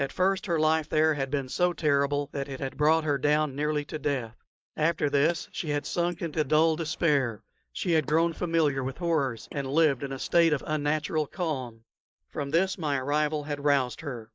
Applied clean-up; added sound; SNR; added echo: neural mask model Resemble Enhance denoiser.